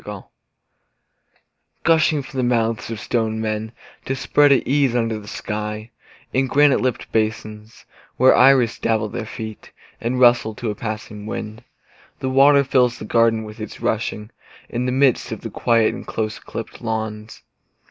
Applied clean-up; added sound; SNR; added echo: none; none; none; none.